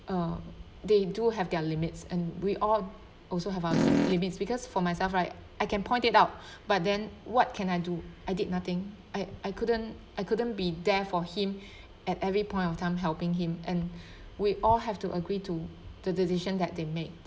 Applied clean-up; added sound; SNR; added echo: none; Fart; -5 dB; none.